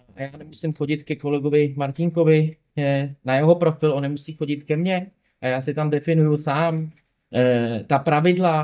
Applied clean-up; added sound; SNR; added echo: neural mask model DeepFilterNet 3.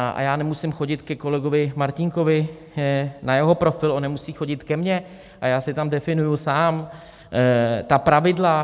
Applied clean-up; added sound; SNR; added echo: none; none; none; none.